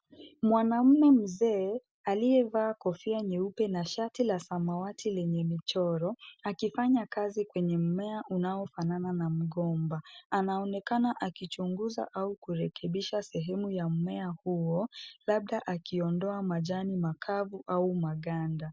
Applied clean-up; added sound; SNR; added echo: none; none; none; none.